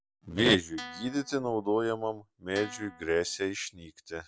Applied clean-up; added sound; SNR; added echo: none; Guitar; 16 dB; none.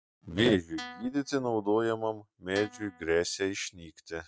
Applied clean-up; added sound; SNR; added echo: neural mask model RNNoise.